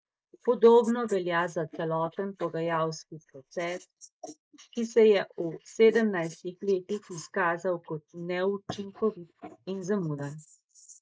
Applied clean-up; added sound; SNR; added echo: neural mask model Resemble Enhance denoiser.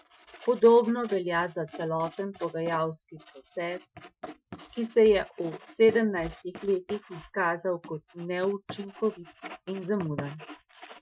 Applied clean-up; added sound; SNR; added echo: classical method Wiener filter.